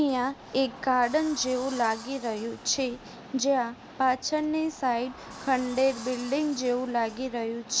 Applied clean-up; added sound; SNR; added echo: none; Sliding door; 19 dB; none.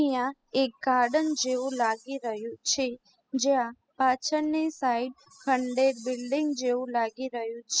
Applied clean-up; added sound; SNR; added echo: classical method spectral subtraction.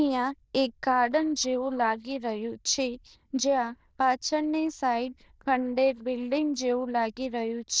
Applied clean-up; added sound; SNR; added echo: neural diffusion model UNIVERSE++.